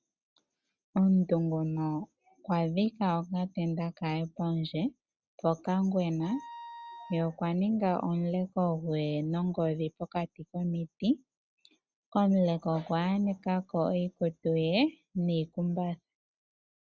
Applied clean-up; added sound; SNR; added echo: none; Wind instrument, woodwind instrument; 16 dB; none.